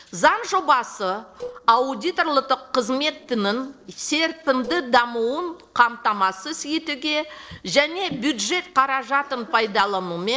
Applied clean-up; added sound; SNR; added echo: neural separator model SepFormer DNS4.